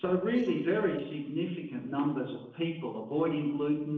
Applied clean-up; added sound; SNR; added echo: neural separator model SepFormer DNS4.